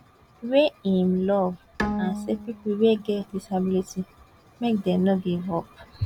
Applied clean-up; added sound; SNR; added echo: none; Bowed string instrument; 9 dB; none.